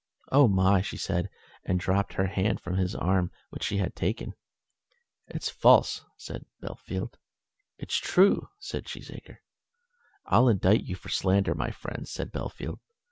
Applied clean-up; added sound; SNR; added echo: none; none; none; none.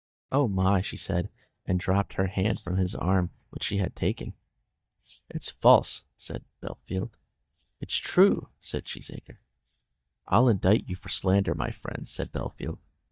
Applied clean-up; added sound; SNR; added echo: neural mask model DeepFilterNet 3.